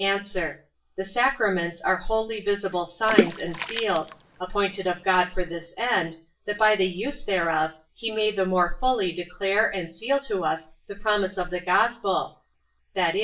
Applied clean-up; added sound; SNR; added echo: none; Water / Splash, splatter; 3 dB; reverberation time 0.3 s.